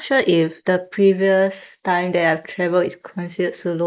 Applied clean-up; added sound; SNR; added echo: neural mask model Resemble Enhance denoiser.